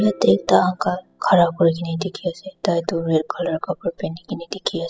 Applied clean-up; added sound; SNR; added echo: classical method spectral subtraction.